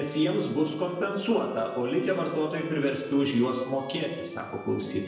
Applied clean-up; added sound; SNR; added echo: none; Bowed string instrument; 18 dB; reverberation time 0.9 s.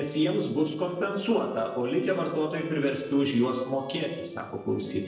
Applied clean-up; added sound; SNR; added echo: neural separator model SepFormer DNS4.